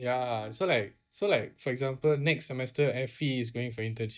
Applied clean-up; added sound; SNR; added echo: neural mask model DeepFilterNet 3.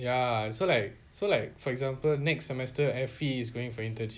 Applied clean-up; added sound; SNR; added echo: none; none; none; none.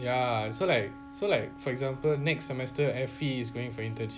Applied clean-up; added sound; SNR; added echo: none; Wind instrument, woodwind instrument; 15 dB; none.